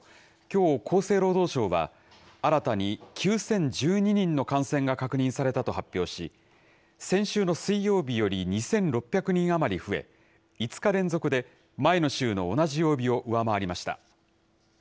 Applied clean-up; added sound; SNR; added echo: none; none; none; none.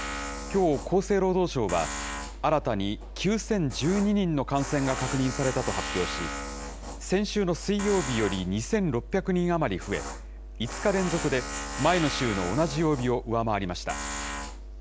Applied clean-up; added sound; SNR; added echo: none; Tools; 8 dB; none.